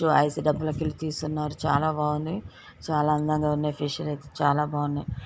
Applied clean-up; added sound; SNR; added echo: none; none; none; none.